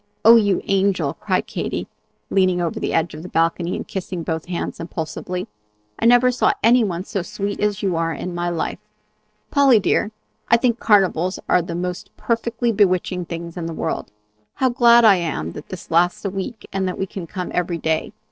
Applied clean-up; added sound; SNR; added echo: neural separator model SepFormer DNS4.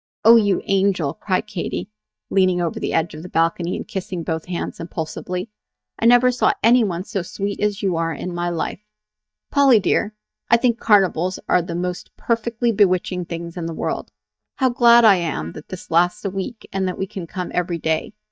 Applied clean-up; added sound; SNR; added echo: neural mask model DeepFilterNet 3.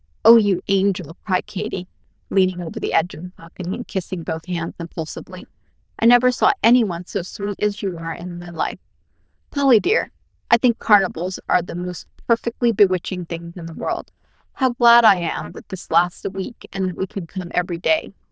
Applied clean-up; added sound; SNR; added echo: neural diffusion model UNIVERSE++.